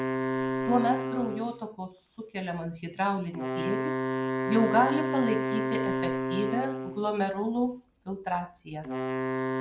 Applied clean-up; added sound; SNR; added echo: none; Wind instrument, woodwind instrument; 1 dB; none.